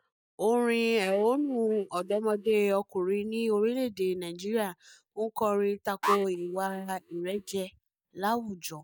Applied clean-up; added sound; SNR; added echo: neural mask model DeepFilterNet 3.